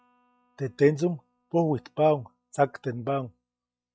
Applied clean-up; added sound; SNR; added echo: classical method log-MMSE.